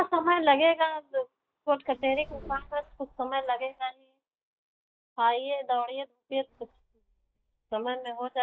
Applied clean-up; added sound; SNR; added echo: neural mask model DeepFilterNet 3.